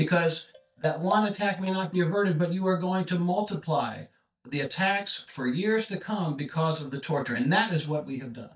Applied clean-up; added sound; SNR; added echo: neural mask model DeepFilterNet 3.